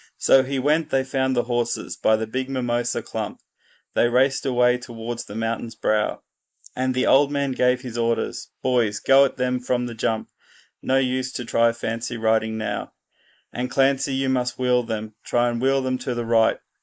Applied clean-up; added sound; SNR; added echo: neural mask model Resemble Enhance denoiser.